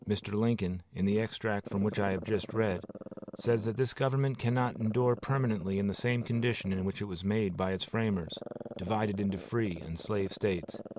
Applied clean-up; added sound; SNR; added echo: none; Growling; 15 dB; none.